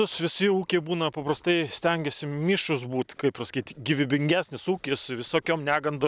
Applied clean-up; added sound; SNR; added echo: none; none; none; none.